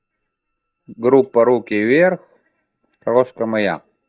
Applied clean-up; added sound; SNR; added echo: neural mask model DeepFilterNet 3.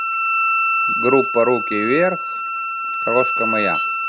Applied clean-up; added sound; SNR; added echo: none; Wind instrument, woodwind instrument; -1 dB; none.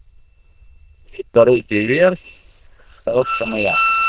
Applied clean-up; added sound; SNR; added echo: neural diffusion model UNIVERSE++.